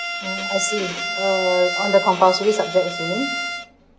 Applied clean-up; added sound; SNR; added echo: none; Bowed string instrument; 5 dB; none.